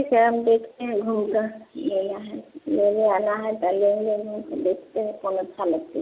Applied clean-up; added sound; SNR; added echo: none; none; none; none.